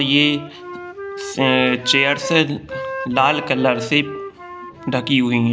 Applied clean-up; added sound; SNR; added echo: none; Wind instrument, woodwind instrument; 11 dB; none.